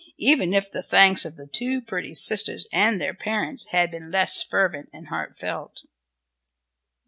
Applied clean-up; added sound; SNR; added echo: none; none; none; none.